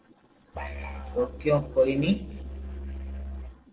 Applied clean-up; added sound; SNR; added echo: neural separator model SepFormer DNS4.